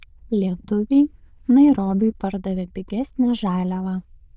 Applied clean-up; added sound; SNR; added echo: neural diffusion model UNIVERSE++.